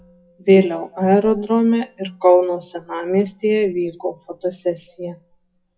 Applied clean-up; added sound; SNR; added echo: classical method WPE with log-MMSE.